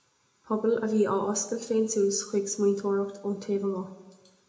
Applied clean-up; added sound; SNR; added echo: none; none; none; reverberation time 0.7 s.